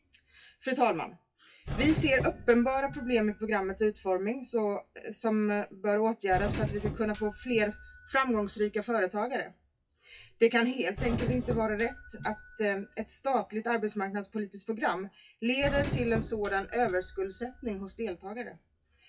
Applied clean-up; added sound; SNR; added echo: classical method WPE with log-MMSE.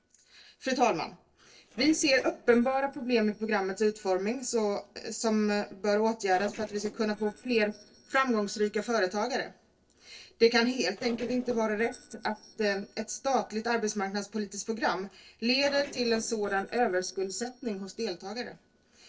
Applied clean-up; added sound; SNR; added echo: neural separator model SepFormer DNS4.